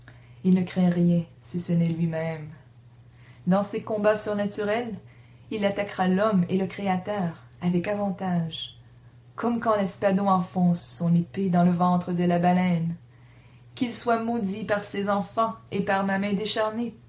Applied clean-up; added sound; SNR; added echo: none; none; none; none.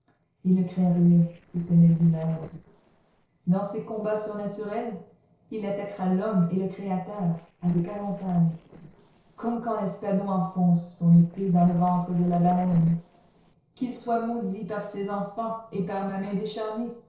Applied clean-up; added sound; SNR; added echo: neural separator model SepFormer DNS4.